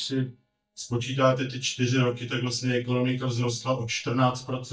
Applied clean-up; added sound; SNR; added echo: neural mask model DeepFilterNet 3.